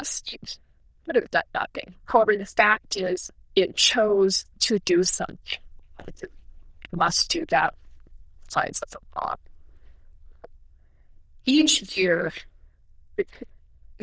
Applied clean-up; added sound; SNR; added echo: neural diffusion model UNIVERSE++.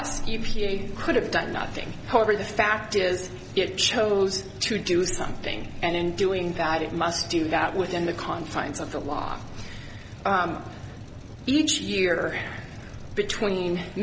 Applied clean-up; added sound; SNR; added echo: none; Truck; 16 dB; none.